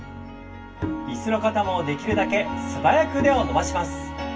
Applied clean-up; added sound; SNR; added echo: none; Bowed string instrument; 10 dB; reverberation time 0.2 s.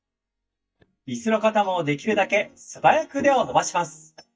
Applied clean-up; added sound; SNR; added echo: neural mask model DeepFilterNet 3.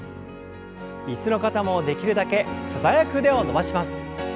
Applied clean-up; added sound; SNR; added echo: none; none; none; none.